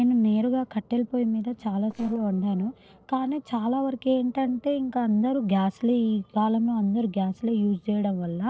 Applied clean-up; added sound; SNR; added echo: neural separator model SepFormer DNS4.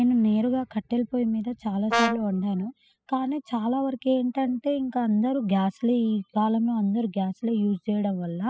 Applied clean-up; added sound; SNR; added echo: classical method spectral subtraction.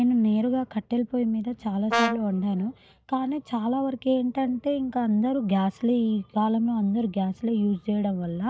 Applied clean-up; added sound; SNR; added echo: neural mask model DeepFilterNet 3.